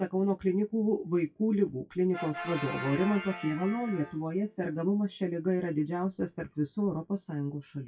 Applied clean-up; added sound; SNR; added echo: classical method WPE with log-MMSE.